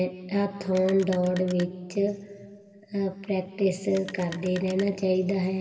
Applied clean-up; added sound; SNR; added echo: none; Telephone; 19 dB; reverberation time 1.8 s.